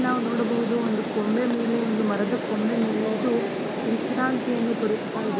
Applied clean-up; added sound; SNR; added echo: none; Rain; 3 dB; none.